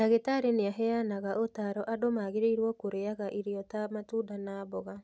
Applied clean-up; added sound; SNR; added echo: none; none; none; none.